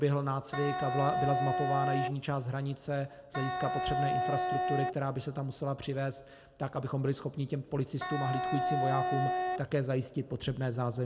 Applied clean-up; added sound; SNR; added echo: none; Wind instrument, woodwind instrument; -1 dB; reverberation time 0.3 s.